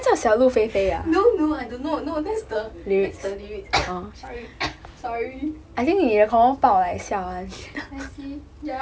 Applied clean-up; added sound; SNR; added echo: none; none; none; none.